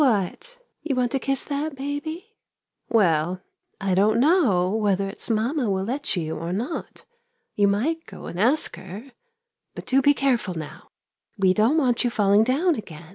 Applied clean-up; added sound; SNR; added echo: none; none; none; none.